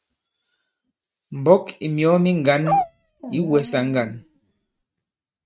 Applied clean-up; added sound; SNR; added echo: neural mask model RNNoise.